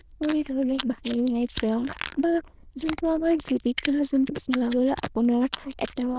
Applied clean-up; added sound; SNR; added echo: neural diffusion model UNIVERSE++.